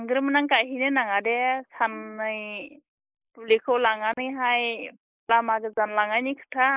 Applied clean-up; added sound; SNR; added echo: neural mask model Resemble Enhance denoiser.